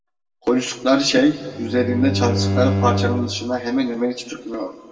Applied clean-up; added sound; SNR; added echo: none; Bowed string instrument; 3 dB; reverberation time 1.8 s.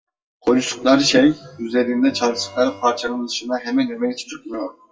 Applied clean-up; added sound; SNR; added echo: classical method WPE with log-MMSE.